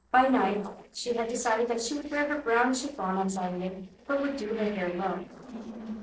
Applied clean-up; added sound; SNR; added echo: neural separator model SepFormer DNS4.